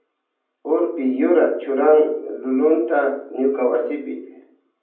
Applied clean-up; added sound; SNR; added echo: none; none; none; reverberation time 0.6 s.